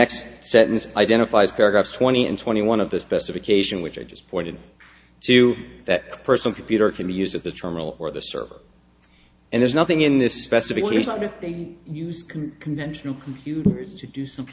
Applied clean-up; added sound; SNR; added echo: none; none; none; none.